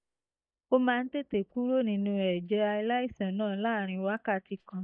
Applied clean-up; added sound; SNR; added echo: neural mask model DeepFilterNet 3.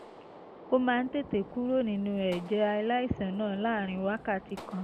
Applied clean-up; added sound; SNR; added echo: none; Gunshot, gunfire; 17 dB; none.